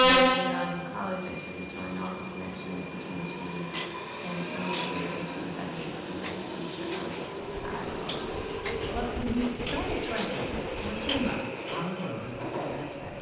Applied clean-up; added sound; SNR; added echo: none; Subway, metro, underground; -4 dB; reverberation time 1.1 s.